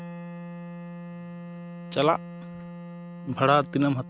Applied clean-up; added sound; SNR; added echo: none; Wind instrument, woodwind instrument; 11 dB; none.